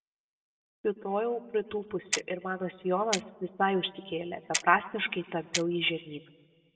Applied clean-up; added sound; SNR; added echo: none; Clock; 7 dB; reverberation time 0.9 s.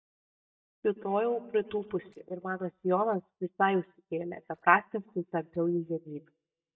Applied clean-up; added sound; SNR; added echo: neural mask model DeepFilterNet 3.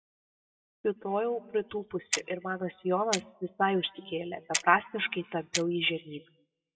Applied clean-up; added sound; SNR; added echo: classical method WPE with log-MMSE.